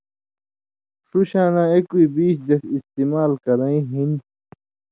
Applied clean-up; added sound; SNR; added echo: none; none; none; none.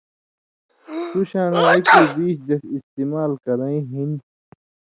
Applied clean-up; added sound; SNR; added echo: none; Sneeze; -4 dB; none.